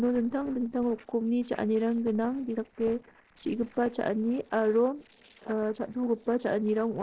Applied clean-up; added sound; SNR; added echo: neural separator model SepFormer DNS4.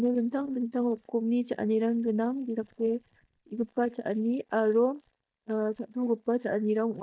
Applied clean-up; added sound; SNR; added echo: neural mask model DeepFilterNet 3.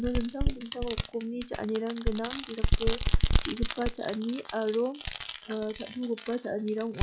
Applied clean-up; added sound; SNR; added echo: classical method log-MMSE.